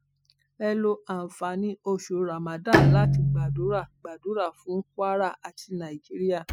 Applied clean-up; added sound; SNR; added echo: classical method spectral subtraction.